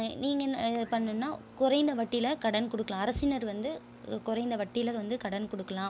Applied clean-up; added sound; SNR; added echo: none; Engine; 20 dB; none.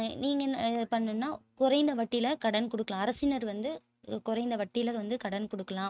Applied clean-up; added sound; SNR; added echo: neural mask model RNNoise.